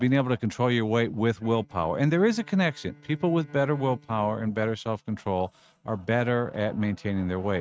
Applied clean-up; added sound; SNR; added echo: neural mask model RNNoise.